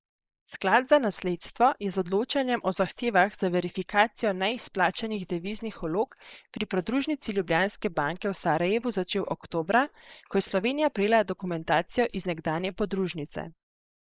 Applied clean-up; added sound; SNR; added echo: neural mask model Resemble Enhance denoiser.